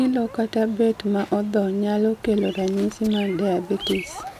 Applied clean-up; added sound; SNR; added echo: none; Bird vocalization, bird call, bird song; 16 dB; none.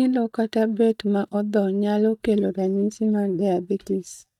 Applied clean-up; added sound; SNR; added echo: neural mask model DeepFilterNet 3.